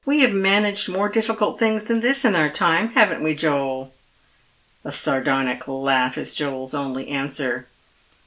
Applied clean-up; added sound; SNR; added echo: none; none; none; none.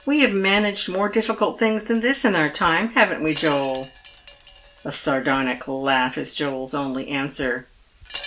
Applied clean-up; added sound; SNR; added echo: none; Wind chime; 18 dB; none.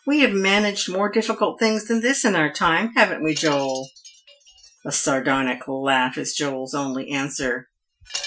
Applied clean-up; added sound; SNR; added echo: classical method Wiener filter.